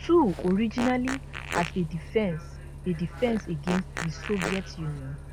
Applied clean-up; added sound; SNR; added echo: none; Bus + Fart; 8 dB; none.